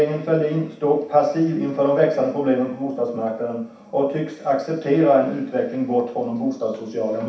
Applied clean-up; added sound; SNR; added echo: none; none; none; reverberation time 0.7 s.